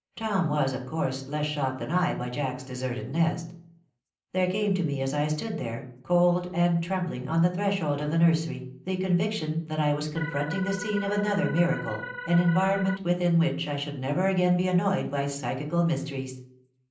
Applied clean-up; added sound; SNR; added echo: none; Organ; 10 dB; reverberation time 0.6 s.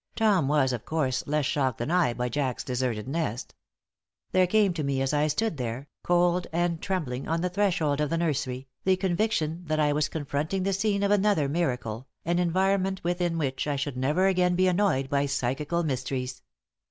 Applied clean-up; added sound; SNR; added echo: none; none; none; none.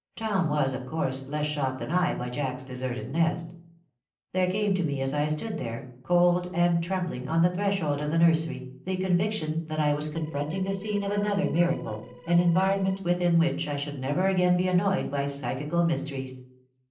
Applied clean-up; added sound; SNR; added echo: neural separator model SepFormer DNS4.